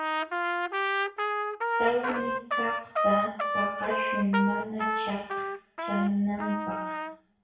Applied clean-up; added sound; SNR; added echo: none; Trumpet; -2 dB; reverberation time 0.6 s.